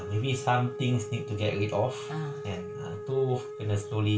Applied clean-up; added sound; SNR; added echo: none; Wind instrument, woodwind instrument; 10 dB; reverberation time 0.2 s.